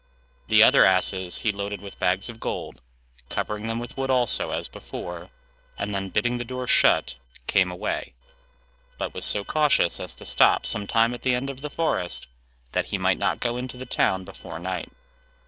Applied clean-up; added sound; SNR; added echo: neural separator model SepFormer DNS4.